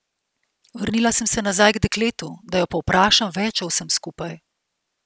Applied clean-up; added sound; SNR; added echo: none; none; none; none.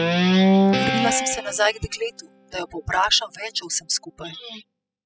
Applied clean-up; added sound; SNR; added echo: classical method spectral subtraction.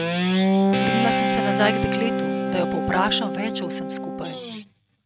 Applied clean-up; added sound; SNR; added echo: none; Guitar; -4 dB; none.